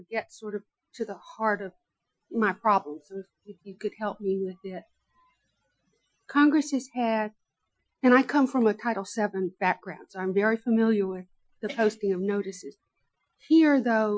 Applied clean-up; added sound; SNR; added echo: classical method Wiener filter.